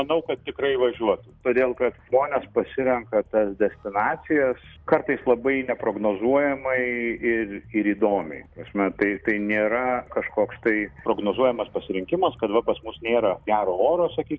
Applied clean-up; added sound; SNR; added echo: none; none; none; none.